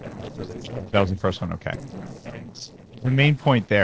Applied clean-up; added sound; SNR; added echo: neural separator model SepFormer DNS4.